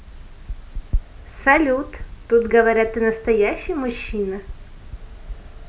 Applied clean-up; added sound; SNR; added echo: none; none; none; none.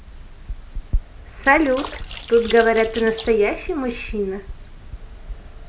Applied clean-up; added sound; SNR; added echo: none; Splash, splatter; 17 dB; none.